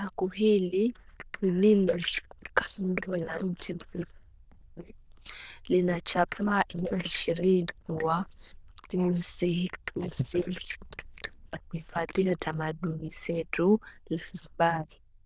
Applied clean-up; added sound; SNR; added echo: neural diffusion model UNIVERSE++.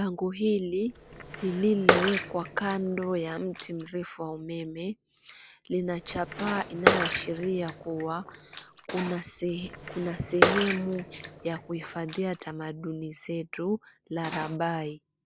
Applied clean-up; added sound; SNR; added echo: none; Cutlery, silverware + Bathtub (filling or washing) / Water / Splash, splatter; 0 dB; none.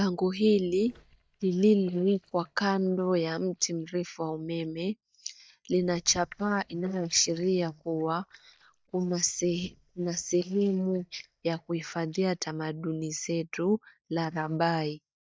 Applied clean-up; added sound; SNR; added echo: neural mask model DeepFilterNet 3.